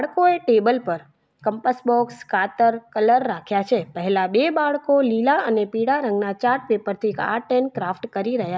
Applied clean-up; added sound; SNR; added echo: none; none; none; none.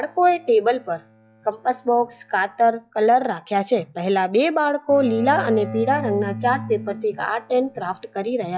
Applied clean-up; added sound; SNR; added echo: classical method log-MMSE.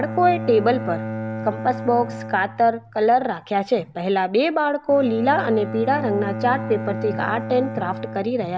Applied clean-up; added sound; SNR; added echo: none; Bowed string instrument; 9 dB; none.